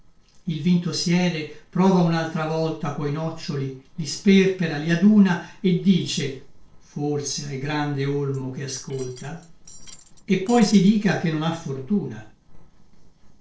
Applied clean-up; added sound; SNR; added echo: neural separator model SepFormer DNS4.